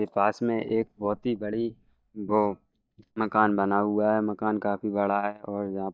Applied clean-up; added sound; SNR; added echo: neural mask model DeepFilterNet 3.